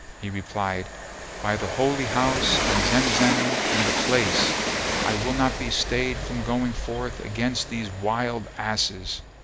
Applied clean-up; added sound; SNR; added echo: none; Train; 1 dB; none.